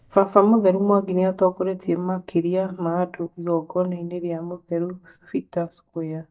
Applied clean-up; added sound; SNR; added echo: neural mask model DeepFilterNet 3.